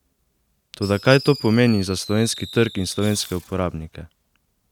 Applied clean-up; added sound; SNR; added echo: none; Fireworks; 16 dB; none.